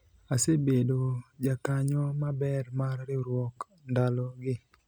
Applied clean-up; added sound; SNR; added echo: none; none; none; none.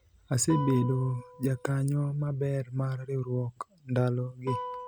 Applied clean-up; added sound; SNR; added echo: none; Guitar; 13 dB; none.